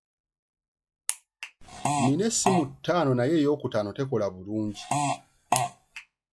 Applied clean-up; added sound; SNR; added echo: classical method log-MMSE.